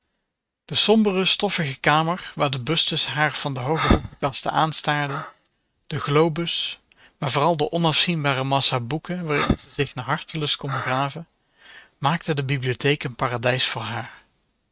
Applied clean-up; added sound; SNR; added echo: neural mask model RNNoise.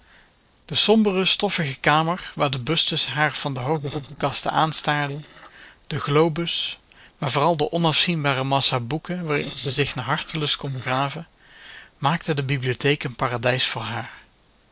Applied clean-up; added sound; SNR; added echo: neural separator model SepFormer DNS4.